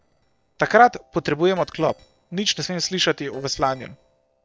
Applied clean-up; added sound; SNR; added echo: neural separator model SepFormer DNS4.